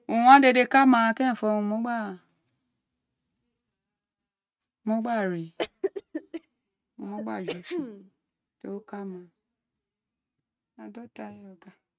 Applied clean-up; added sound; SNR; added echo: neural mask model RNNoise.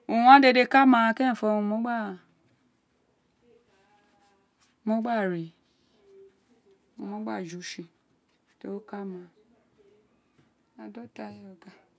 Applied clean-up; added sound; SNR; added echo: none; none; none; none.